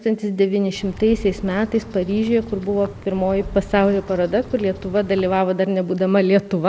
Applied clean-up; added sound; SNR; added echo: none; Bird vocalization, bird call, bird song; 16 dB; none.